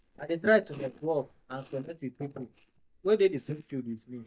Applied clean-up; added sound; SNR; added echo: neural mask model DeepFilterNet 3.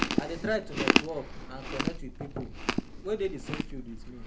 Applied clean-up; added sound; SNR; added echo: none; Chewing, mastication; -4 dB; reverberation time 0.3 s.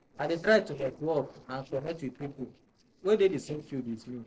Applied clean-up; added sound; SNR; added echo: neural separator model SepFormer DNS4.